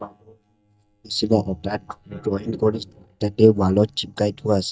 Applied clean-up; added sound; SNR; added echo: neural mask model DeepFilterNet 3.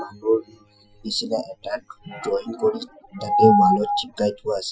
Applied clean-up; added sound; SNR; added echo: classical method Wiener filter.